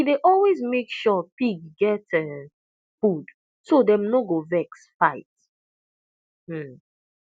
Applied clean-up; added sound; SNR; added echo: none; none; none; none.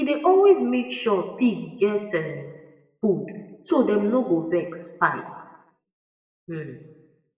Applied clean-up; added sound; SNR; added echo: none; none; none; reverberation time 1.0 s.